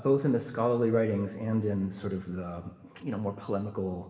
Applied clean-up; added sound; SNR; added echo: none; none; none; reverberation time 1.1 s.